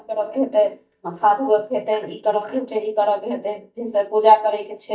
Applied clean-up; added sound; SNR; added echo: neural mask model DeepFilterNet 3.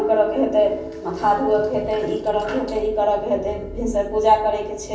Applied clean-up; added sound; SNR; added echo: none; Guitar; 16 dB; reverberation time 0.4 s.